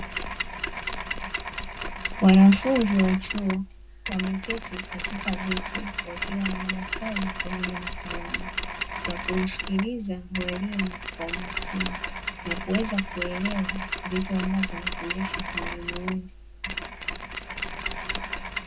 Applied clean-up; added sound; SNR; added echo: none; Mechanisms; 5 dB; reverberation time 0.3 s.